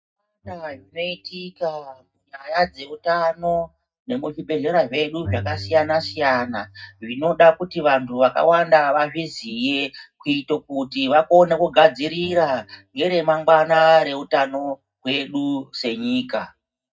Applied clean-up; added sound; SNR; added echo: neural mask model DeepFilterNet 3.